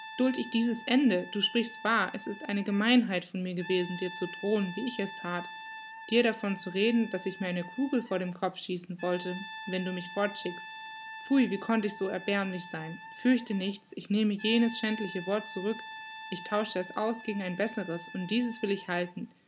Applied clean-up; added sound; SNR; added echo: none; Brass instrument; 14 dB; none.